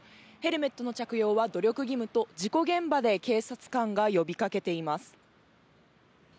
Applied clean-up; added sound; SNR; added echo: none; none; none; none.